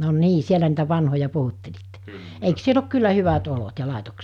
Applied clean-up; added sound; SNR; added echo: none; none; none; none.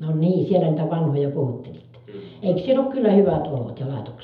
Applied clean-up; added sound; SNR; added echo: none; none; none; reverberation time 0.7 s.